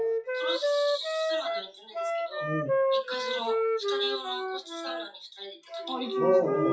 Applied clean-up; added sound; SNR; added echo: classical method WPE with log-MMSE.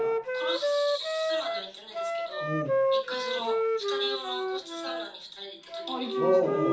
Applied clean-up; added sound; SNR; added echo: none; Wind instrument, woodwind instrument; -3 dB; reverberation time 0.6 s.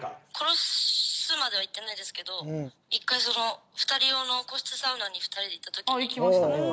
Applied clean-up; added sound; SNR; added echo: none; none; none; none.